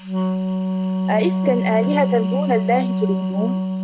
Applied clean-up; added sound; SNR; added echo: none; Wind instrument, woodwind instrument; -2 dB; none.